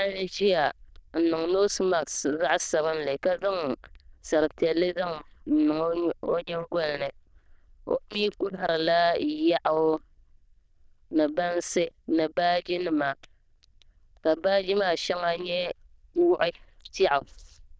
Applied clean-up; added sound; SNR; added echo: neural diffusion model UNIVERSE++.